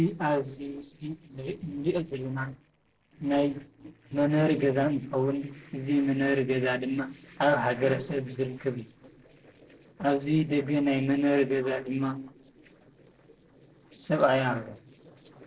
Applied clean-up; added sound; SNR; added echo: neural separator model SepFormer DNS4.